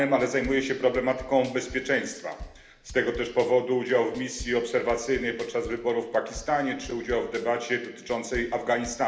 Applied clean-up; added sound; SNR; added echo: none; Drum kit; 19 dB; reverberation time 1.0 s.